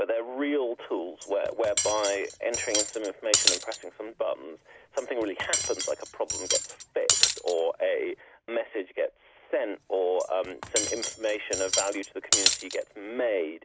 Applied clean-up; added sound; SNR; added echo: none; Cutlery, silverware; 0 dB; none.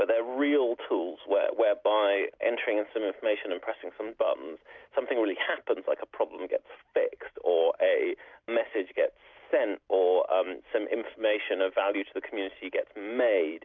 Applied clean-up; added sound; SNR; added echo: none; none; none; none.